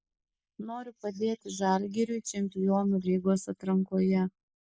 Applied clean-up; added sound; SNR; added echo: neural mask model Resemble Enhance denoiser.